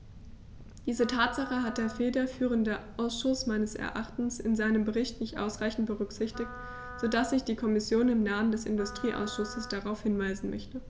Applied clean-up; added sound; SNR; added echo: none; Wind instrument, woodwind instrument; 16 dB; none.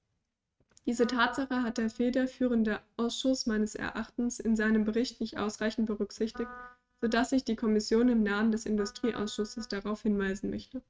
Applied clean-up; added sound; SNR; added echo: neural mask model RNNoise.